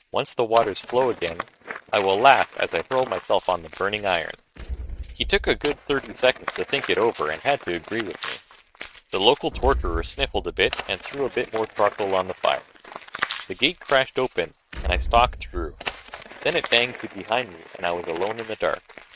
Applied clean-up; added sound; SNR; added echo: neural mask model RNNoise.